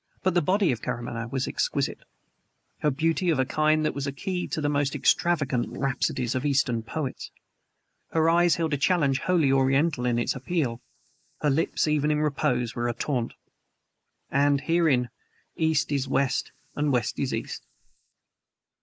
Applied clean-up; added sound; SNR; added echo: neural mask model Resemble Enhance denoiser.